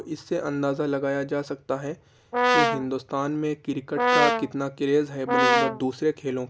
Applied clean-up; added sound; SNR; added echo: none; Brass instrument; -4 dB; none.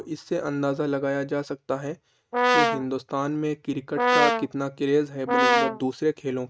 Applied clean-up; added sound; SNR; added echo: neural mask model RNNoise.